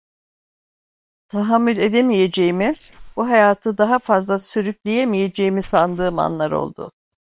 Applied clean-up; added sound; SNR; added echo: neural separator model SepFormer WHAM!.